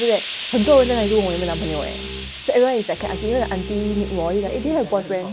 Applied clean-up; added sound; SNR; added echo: none; Hiss + Bowed string instrument; 8 dB; none.